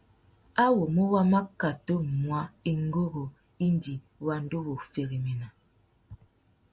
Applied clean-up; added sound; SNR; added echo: none; none; none; none.